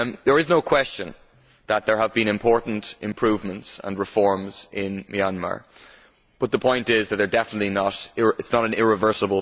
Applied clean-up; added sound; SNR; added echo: none; none; none; none.